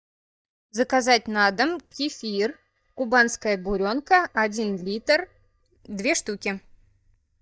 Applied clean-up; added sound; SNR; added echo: neural mask model DeepFilterNet 3.